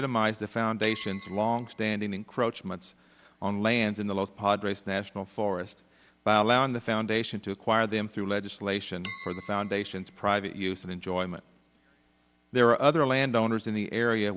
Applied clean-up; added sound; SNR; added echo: none; Chink, clink; 13 dB; none.